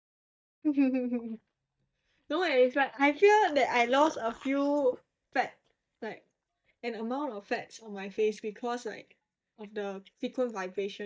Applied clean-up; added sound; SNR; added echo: neural mask model DeepFilterNet 3.